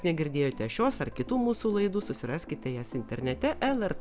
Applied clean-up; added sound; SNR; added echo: none; none; none; none.